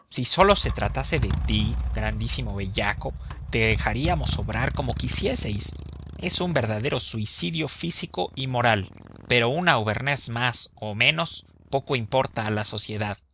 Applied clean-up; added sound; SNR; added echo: none; Motorcycle; 7 dB; none.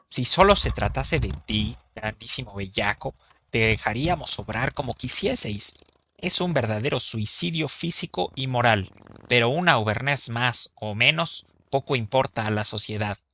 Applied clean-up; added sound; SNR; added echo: neural mask model RNNoise.